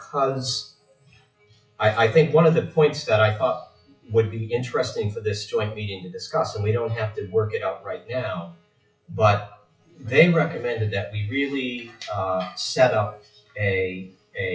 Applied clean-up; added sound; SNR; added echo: classical method WPE with log-MMSE.